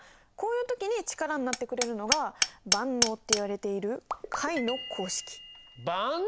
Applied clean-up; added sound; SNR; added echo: none; Hammer; 3 dB; none.